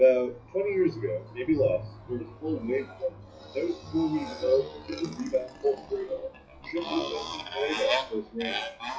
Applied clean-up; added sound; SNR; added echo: classical method WPE with log-MMSE.